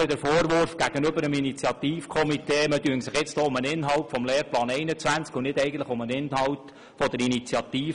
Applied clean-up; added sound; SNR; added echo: none; none; none; none.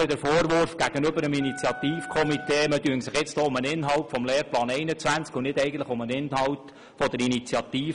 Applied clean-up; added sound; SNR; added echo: none; Wind instrument, woodwind instrument; 13 dB; none.